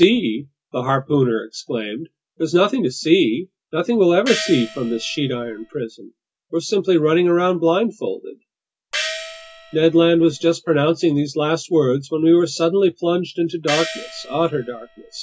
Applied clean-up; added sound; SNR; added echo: none; Gong; 11 dB; none.